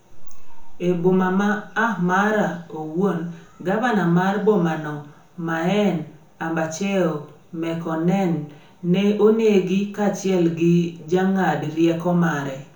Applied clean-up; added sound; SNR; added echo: none; none; none; reverberation time 0.6 s.